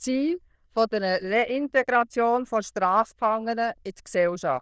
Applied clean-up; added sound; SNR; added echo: neural diffusion model UNIVERSE++.